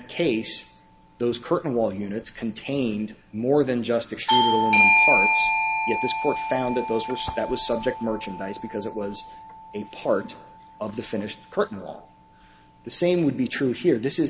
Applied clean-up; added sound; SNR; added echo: none; Bell / Doorbell; 1 dB; none.